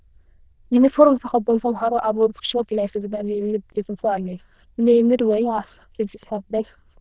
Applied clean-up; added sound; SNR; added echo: neural diffusion model UNIVERSE++.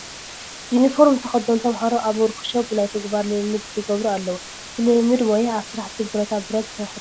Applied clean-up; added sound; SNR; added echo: none; Water; 15 dB; none.